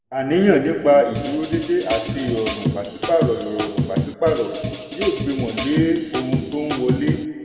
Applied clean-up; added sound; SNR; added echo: none; Drum kit; 4 dB; reverberation time 1.9 s.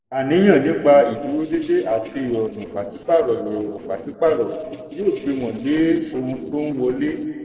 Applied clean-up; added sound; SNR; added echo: neural separator model SepFormer DNS4.